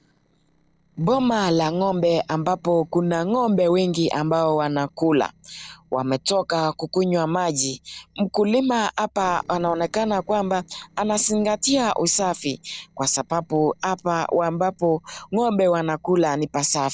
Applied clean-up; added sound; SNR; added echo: neural separator model SepFormer DNS4.